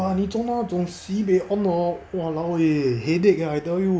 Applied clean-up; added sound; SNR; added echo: none; none; none; none.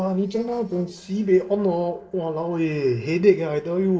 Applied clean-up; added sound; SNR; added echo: neural separator model SepFormer DNS4.